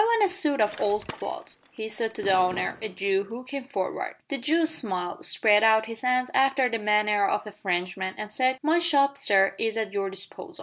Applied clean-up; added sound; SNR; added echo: none; Fireworks + Bicycle; 18 dB; none.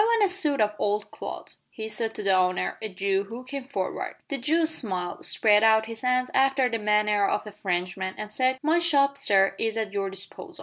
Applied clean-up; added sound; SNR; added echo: none; none; none; none.